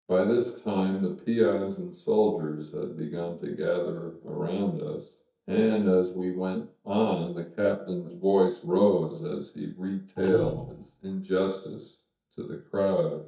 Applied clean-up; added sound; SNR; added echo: neural mask model DeepFilterNet 3.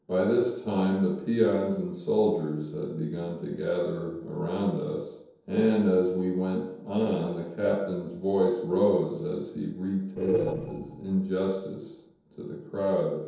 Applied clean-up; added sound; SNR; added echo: neural separator model SepFormer DNS4.